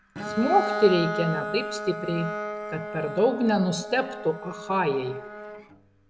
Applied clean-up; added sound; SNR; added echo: none; Bowed string instrument; 7 dB; none.